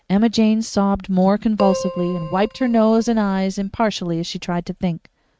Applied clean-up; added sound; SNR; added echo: neural mask model RNNoise.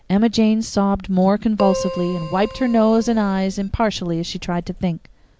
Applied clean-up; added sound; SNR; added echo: none; Keyboard (musical); 11 dB; none.